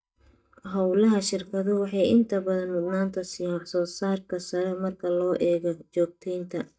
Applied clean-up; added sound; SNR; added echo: neural mask model DeepFilterNet 3.